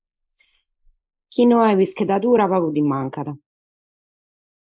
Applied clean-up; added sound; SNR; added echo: neural mask model Resemble Enhance denoiser.